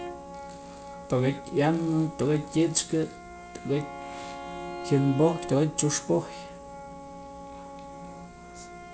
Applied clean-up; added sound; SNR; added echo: none; Wind instrument, woodwind instrument + Bowed string instrument; 12 dB; none.